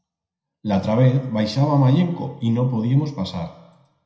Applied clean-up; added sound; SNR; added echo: none; none; none; reverberation time 0.7 s.